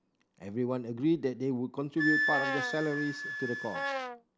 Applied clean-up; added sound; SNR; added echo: none; Brass instrument + Wind instrument, woodwind instrument; 2 dB; none.